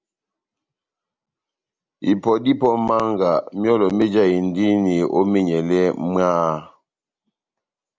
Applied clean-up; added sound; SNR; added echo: none; none; none; none.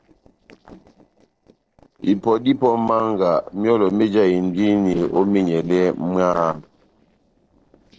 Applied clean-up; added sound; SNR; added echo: neural separator model SepFormer DNS4.